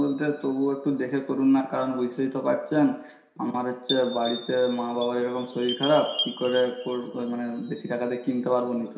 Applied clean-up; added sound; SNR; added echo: none; Chime; 13 dB; reverberation time 0.7 s.